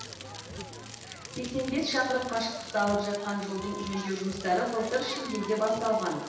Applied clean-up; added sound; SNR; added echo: none; Crackle; 11 dB; reverberation time 0.9 s.